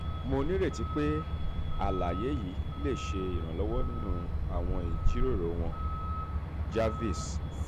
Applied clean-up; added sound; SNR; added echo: none; Truck; -4 dB; none.